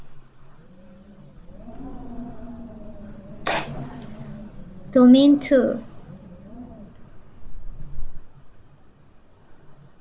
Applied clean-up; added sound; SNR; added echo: none; Wind; 9 dB; none.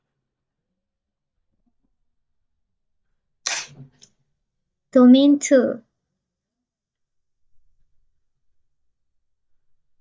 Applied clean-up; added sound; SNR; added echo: neural mask model DeepFilterNet 3.